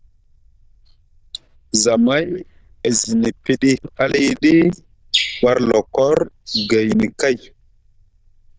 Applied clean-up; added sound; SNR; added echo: neural diffusion model UNIVERSE++.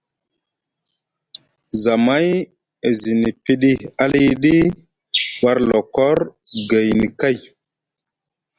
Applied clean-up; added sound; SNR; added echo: none; none; none; none.